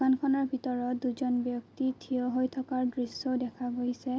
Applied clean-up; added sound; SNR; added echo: none; none; none; none.